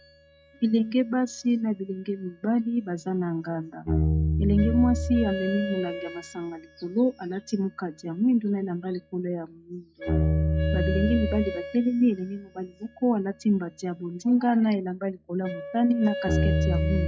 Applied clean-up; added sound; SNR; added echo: classical method log-MMSE.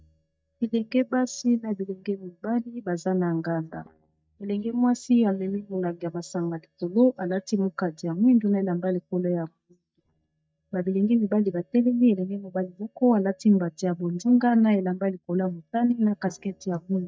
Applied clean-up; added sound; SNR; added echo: neural mask model DeepFilterNet 3.